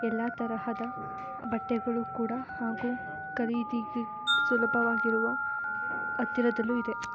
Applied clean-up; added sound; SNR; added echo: none; Wind chime + Telephone; 1 dB; none.